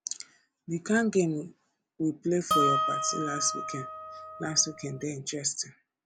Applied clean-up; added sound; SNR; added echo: none; Harp; 0 dB; none.